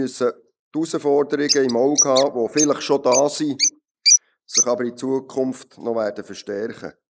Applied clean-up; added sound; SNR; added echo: neural mask model Resemble Enhance denoiser.